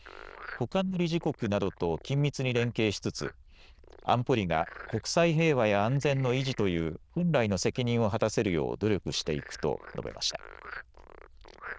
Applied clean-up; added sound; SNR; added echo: neural diffusion model UNIVERSE++.